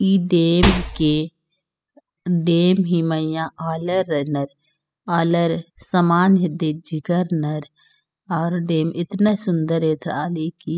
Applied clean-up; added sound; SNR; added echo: classical method spectral subtraction.